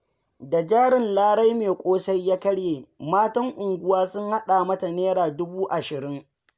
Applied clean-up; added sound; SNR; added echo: none; none; none; none.